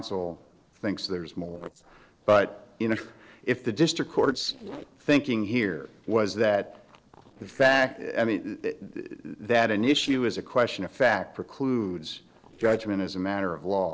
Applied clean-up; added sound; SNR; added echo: neural separator model SepFormer DNS4.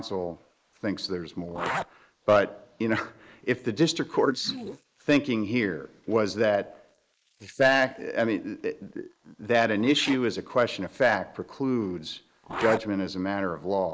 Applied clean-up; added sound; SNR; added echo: neural mask model Resemble Enhance denoiser.